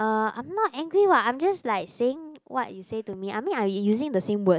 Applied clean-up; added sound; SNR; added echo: none; none; none; none.